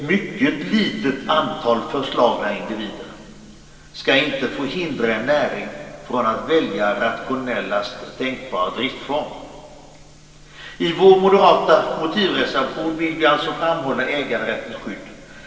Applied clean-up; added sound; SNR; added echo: none; none; none; reverberation time 2.2 s.